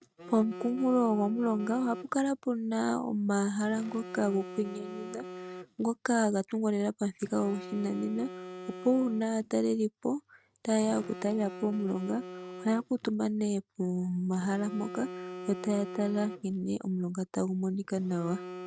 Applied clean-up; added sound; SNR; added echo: neural mask model RNNoise.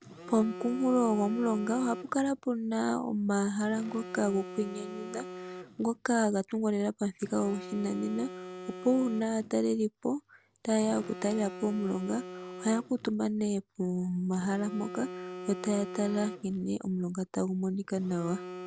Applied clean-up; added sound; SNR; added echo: none; Telephone; 13 dB; none.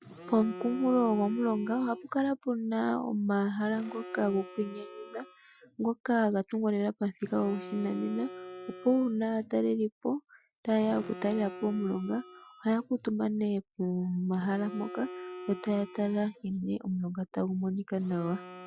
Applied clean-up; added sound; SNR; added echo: classical method Wiener filter.